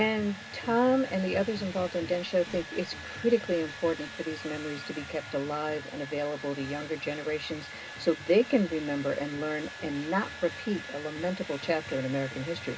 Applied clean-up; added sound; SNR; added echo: none; Domestic sounds, home sounds; 13 dB; reverberation time 0.2 s.